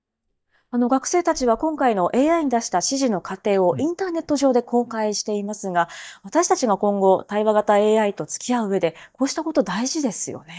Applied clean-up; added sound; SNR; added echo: neural mask model DeepFilterNet 3.